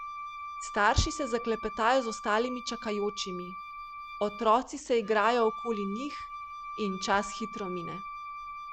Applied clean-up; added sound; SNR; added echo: none; Wind instrument, woodwind instrument; 10 dB; none.